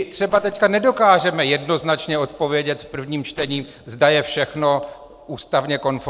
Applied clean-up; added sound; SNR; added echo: neural separator model SepFormer DNS4.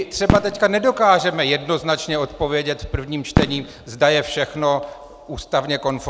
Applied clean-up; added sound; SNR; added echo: none; Fireworks; 7 dB; none.